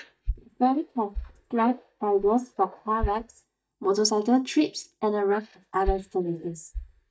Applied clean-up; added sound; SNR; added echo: neural mask model DeepFilterNet 3.